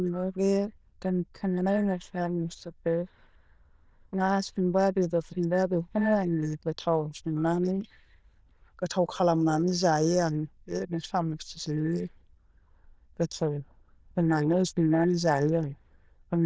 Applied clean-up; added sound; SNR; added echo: neural diffusion model UNIVERSE++.